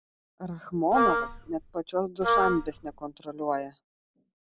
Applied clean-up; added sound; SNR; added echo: none; Wind instrument, woodwind instrument; -2 dB; none.